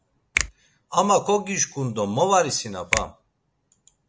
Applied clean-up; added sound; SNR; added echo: none; Finger snapping; 7 dB; none.